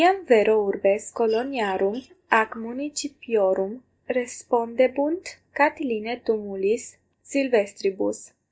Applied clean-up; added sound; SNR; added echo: neural mask model DeepFilterNet 3.